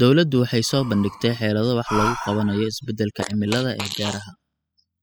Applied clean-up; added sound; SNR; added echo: classical method spectral subtraction.